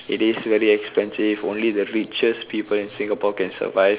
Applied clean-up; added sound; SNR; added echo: none; none; none; none.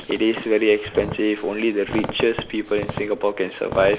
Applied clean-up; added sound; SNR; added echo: none; Squeak; 12 dB; none.